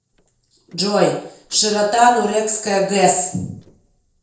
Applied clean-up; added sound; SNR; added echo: neural separator model SepFormer DNS4.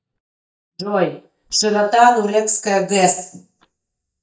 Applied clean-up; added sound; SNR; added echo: neural mask model DeepFilterNet 3.